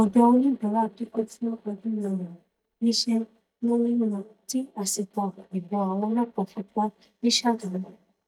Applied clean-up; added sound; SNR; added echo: neural mask model DeepFilterNet 3.